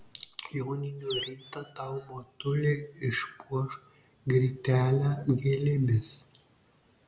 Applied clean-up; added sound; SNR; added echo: none; Animal; 14 dB; none.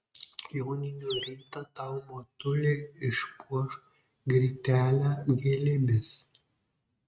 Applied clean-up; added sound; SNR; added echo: neural mask model RNNoise.